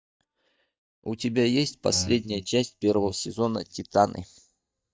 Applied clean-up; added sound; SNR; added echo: neural mask model DeepFilterNet 3.